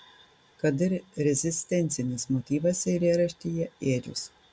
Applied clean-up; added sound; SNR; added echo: none; none; none; none.